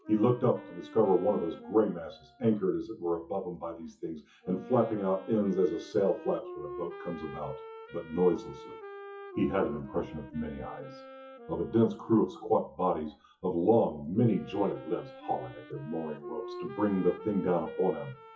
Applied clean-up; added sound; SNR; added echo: classical method WPE with log-MMSE.